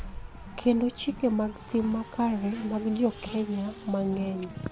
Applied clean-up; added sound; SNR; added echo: none; Race car, auto racing; 14 dB; none.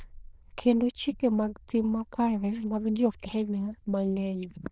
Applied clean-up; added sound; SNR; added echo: neural diffusion model UNIVERSE++.